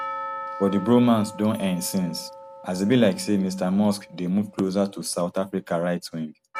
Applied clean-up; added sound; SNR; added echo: none; Percussion; 15 dB; none.